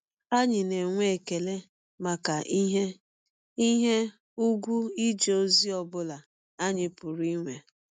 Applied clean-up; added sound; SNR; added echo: none; none; none; none.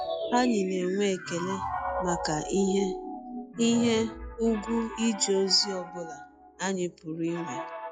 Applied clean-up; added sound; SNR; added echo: classical method log-MMSE.